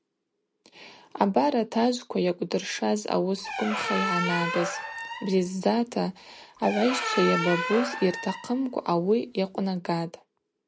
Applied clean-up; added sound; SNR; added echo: none; Squeak; 5 dB; none.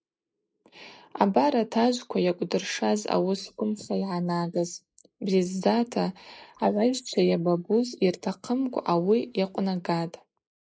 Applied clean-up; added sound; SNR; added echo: neural mask model Resemble Enhance denoiser.